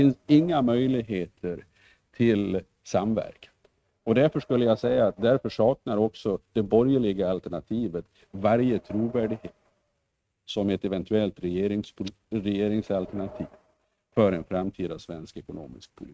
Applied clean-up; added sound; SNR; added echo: neural mask model RNNoise.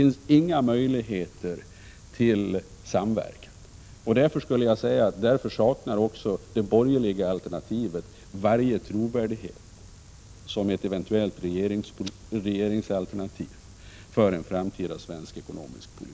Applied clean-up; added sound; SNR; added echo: none; none; none; none.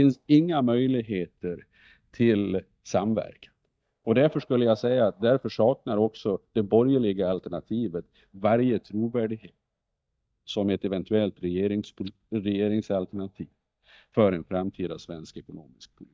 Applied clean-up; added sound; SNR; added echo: neural mask model DeepFilterNet 3.